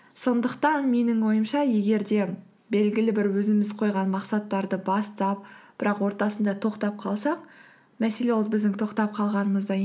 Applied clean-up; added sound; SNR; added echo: none; none; none; none.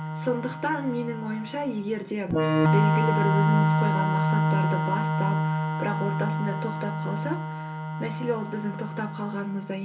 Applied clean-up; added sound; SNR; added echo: none; Organ; -5 dB; reverberation time 0.2 s.